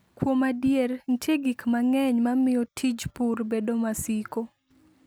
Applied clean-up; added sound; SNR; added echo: none; none; none; none.